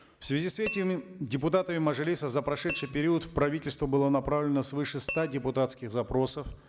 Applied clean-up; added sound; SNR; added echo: none; Tap / Glass; 14 dB; none.